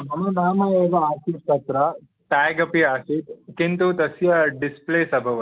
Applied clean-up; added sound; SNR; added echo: none; none; none; none.